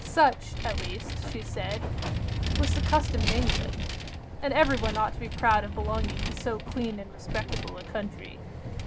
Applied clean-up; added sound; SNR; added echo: none; Vehicle; 0 dB; none.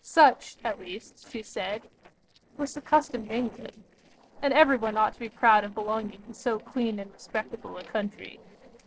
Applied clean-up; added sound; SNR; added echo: neural separator model SepFormer DNS4.